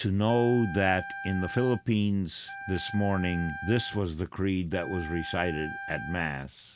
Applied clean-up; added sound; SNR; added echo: none; Wind instrument, woodwind instrument; 12 dB; none.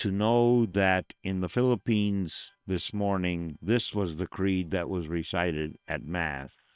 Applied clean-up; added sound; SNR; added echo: neural separator model SepFormer WHAM!.